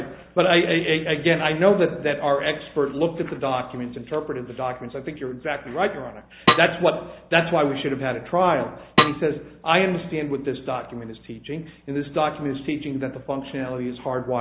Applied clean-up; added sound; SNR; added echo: none; Snare drum; 1 dB; none.